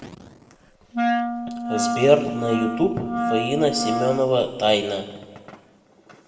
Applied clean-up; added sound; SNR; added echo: none; Wind instrument, woodwind instrument; 2 dB; reverberation time 1.2 s.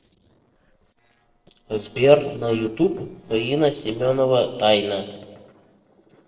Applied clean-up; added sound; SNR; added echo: neural separator model SepFormer DNS4.